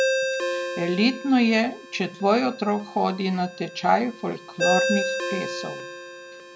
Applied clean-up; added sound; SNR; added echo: none; Ringtone; 4 dB; none.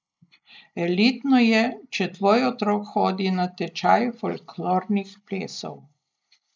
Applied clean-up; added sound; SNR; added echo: neural mask model Resemble Enhance denoiser.